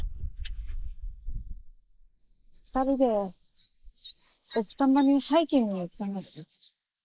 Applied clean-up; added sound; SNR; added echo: neural mask model Resemble Enhance denoiser.